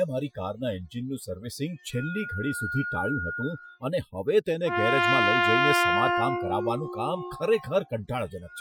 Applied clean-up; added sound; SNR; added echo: classical method Wiener filter.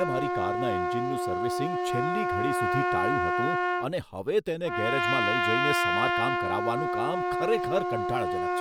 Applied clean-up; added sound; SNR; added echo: none; Trumpet; -4 dB; none.